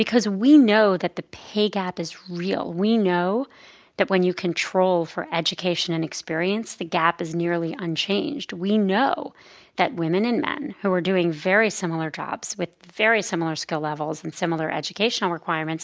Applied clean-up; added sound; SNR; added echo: none; none; none; none.